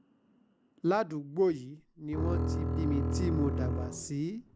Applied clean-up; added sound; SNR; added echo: none; Bowed string instrument; -1 dB; none.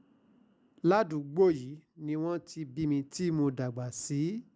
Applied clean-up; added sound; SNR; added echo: none; none; none; none.